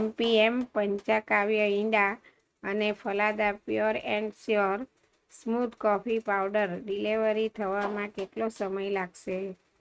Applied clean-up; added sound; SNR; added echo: neural mask model RNNoise.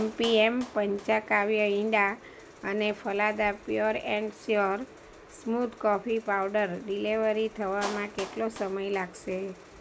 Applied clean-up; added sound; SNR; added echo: none; Clapping; 20 dB; none.